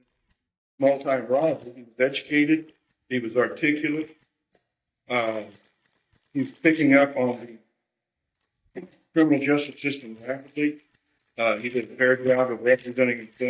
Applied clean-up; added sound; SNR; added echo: neural mask model DeepFilterNet 3.